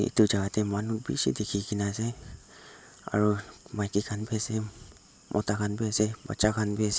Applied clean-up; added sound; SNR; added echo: none; none; none; none.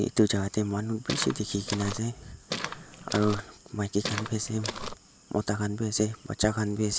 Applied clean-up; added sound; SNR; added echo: none; Walk, footsteps; 6 dB; none.